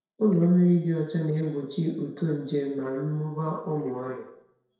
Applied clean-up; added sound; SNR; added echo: neural separator model SepFormer DNS4.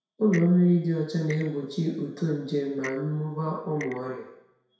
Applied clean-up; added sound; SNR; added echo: none; Clock; 19 dB; reverberation time 0.7 s.